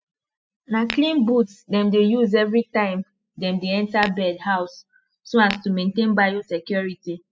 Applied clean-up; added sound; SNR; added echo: classical method spectral subtraction.